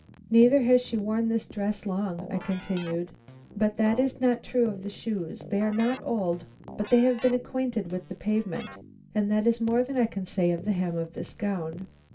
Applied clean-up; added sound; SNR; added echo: none; Keyboard (musical); 19 dB; reverberation time 0.2 s.